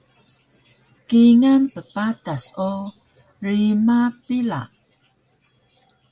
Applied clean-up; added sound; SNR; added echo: none; none; none; none.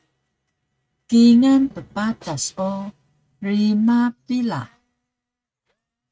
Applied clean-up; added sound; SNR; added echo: neural mask model RNNoise.